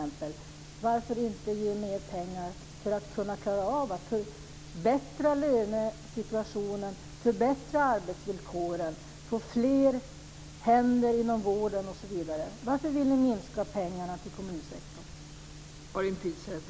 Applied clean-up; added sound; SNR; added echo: none; none; none; none.